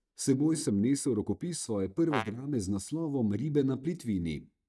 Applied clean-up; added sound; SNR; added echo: neural mask model DeepFilterNet 3.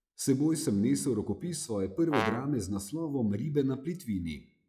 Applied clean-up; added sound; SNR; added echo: classical method log-MMSE.